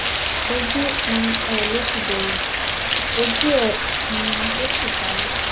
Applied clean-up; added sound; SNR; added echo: none; Rain; -4 dB; none.